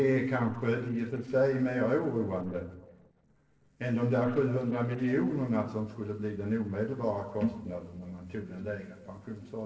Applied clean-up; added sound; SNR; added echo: neural separator model SepFormer DNS4.